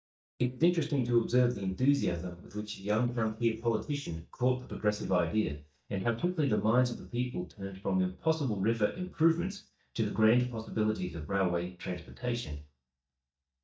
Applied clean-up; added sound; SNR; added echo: neural mask model DeepFilterNet 3.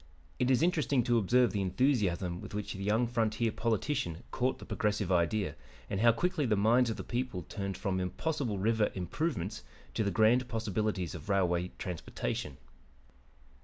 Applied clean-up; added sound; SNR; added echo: none; none; none; none.